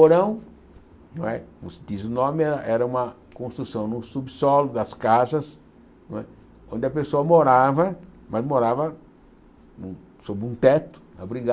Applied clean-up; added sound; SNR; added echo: none; none; none; none.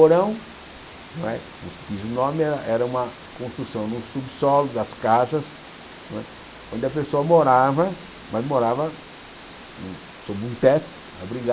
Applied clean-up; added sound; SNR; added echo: none; Water; 19 dB; none.